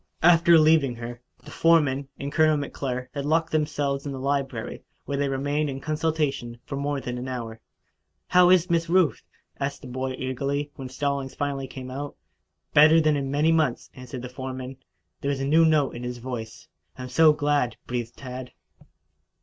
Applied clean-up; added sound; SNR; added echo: none; none; none; none.